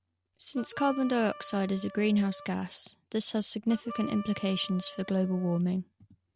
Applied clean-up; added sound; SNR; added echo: none; Harmonica; 16 dB; none.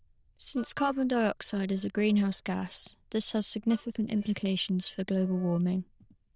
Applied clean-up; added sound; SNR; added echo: neural diffusion model UNIVERSE++.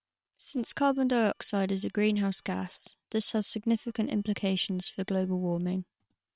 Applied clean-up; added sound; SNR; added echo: neural separator model SepFormer WHAM!.